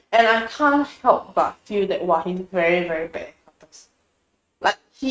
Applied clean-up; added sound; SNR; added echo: neural mask model RNNoise.